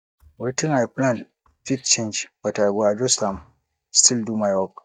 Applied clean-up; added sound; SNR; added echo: neural mask model DeepFilterNet 3.